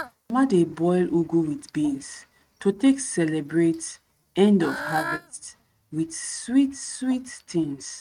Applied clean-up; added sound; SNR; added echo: neural mask model RNNoise.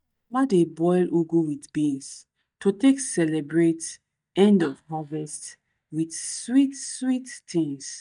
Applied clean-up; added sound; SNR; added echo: neural mask model DeepFilterNet 3.